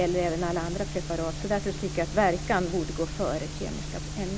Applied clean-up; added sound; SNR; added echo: none; none; none; none.